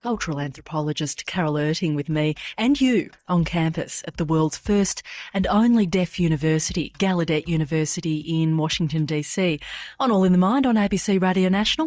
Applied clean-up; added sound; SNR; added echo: neural mask model DeepFilterNet 3.